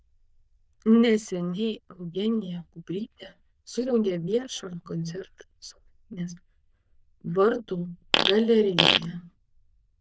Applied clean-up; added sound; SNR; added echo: neural diffusion model UNIVERSE++.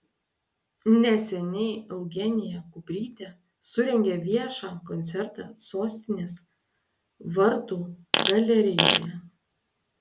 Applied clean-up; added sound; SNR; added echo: none; Fart; -2 dB; none.